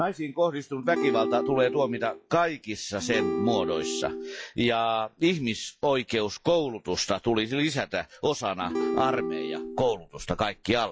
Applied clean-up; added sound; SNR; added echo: classical method log-MMSE.